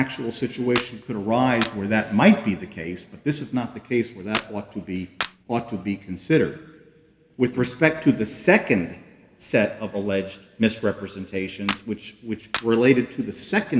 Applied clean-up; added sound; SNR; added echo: none; Clapping; 10 dB; reverberation time 1.3 s.